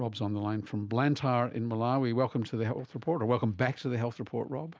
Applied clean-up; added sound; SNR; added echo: none; none; none; none.